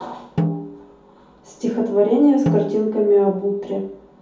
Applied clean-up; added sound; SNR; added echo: none; Snare drum; 7 dB; reverberation time 0.6 s.